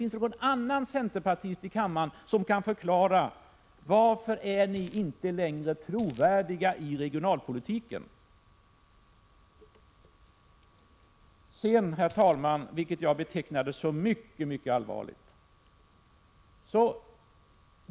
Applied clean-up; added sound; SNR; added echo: none; Coin (dropping); 15 dB; none.